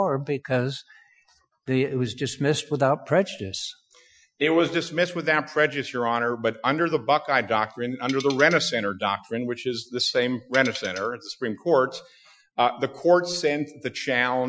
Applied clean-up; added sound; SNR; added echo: classical method Wiener filter.